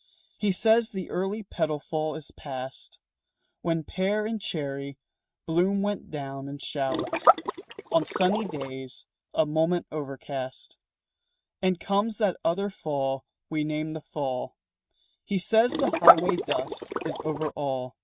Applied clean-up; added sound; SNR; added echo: neural mask model RNNoise.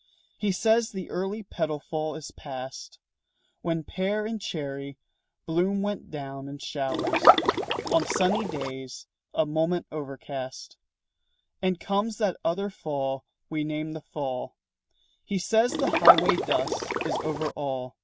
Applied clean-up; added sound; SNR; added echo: none; Liquid; -5 dB; none.